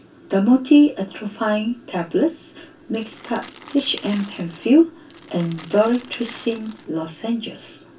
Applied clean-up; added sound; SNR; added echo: none; Crackle; 19 dB; reverberation time 0.2 s.